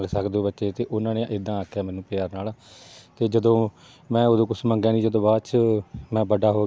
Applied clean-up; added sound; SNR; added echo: none; none; none; none.